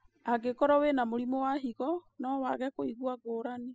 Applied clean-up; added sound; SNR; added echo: classical method spectral subtraction.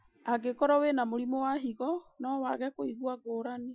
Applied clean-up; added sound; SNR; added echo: classical method Wiener filter.